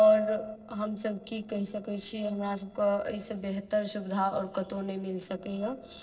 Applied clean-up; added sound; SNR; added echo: neural separator model SepFormer DNS4.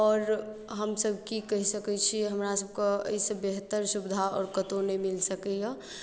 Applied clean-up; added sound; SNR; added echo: none; none; none; none.